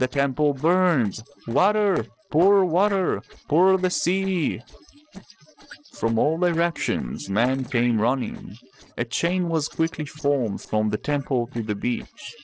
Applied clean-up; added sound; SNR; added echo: neural separator model SepFormer DNS4.